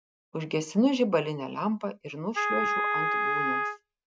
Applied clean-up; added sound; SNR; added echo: neural mask model RNNoise.